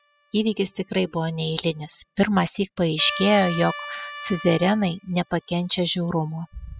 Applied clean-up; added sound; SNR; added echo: classical method spectral subtraction.